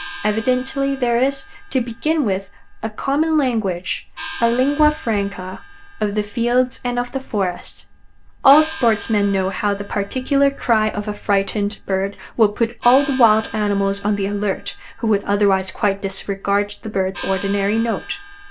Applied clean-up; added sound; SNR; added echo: none; Gong; 16 dB; none.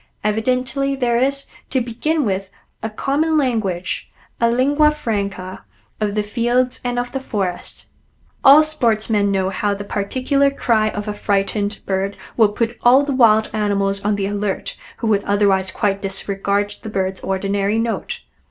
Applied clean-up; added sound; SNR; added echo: none; none; none; none.